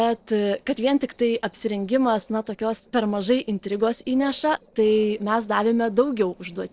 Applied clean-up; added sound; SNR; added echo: neural separator model SepFormer DNS4.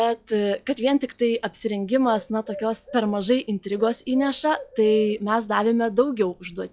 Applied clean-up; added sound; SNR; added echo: classical method log-MMSE.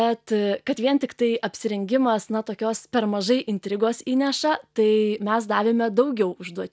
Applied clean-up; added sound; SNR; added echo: none; none; none; none.